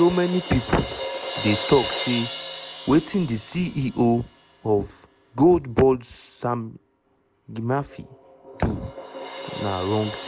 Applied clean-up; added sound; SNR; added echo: none; Crash cymbal; 11 dB; none.